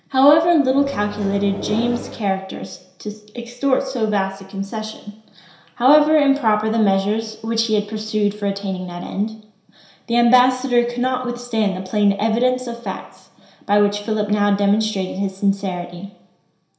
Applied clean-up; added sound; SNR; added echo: none; Microwave oven; 9 dB; reverberation time 0.7 s.